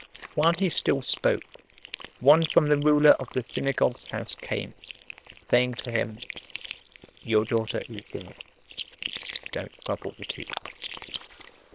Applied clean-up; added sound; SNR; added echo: neural separator model SepFormer WHAM!.